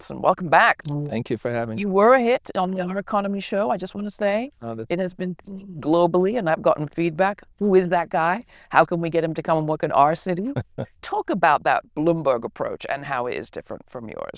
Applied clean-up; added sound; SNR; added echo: neural diffusion model UNIVERSE++.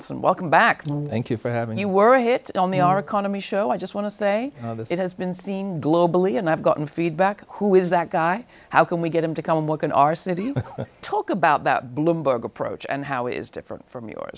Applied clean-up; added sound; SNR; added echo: none; Brass instrument; 8 dB; none.